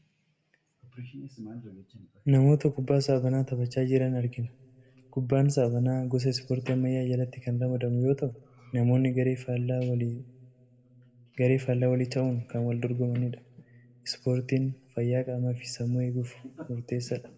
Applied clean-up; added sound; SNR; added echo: none; none; none; reverberation time 1.7 s.